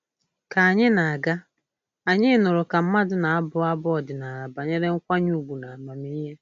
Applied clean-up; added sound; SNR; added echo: none; none; none; none.